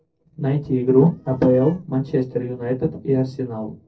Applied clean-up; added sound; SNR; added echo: neural separator model SepFormer DNS4.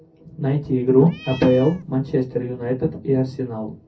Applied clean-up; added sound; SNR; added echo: none; Cat; 20 dB; reverberation time 0.3 s.